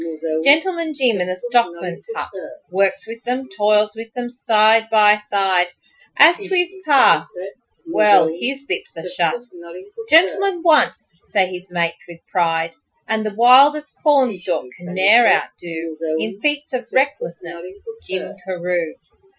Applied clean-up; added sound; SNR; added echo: classical method Wiener filter.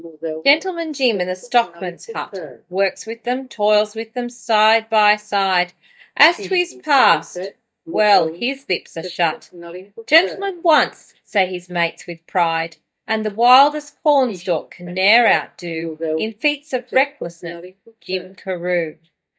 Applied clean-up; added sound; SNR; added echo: neural mask model DeepFilterNet 3.